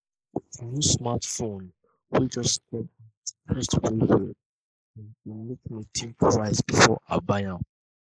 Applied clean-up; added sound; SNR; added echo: neural mask model Resemble Enhance denoiser.